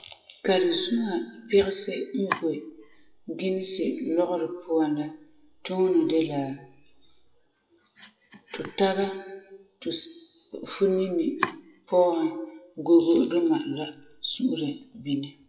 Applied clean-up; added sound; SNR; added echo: classical method WPE with log-MMSE.